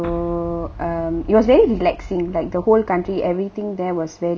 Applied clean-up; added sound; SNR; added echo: none; Boom; 15 dB; none.